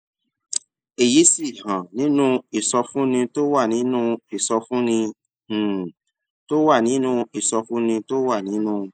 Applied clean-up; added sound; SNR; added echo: neural mask model Resemble Enhance denoiser.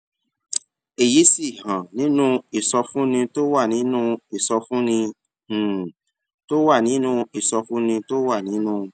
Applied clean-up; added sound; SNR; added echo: none; none; none; none.